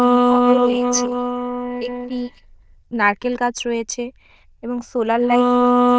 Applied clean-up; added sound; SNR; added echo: neural diffusion model UNIVERSE++.